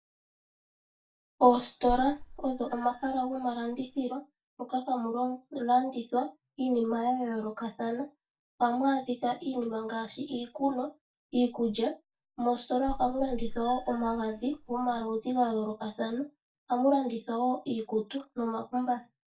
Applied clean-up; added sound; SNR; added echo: neural mask model DeepFilterNet 3.